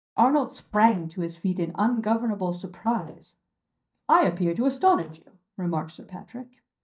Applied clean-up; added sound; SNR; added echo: neural mask model DeepFilterNet 3.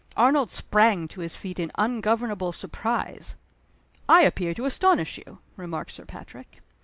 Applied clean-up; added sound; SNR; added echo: none; none; none; none.